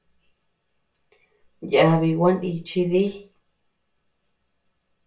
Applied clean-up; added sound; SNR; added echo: none; none; none; reverberation time 0.3 s.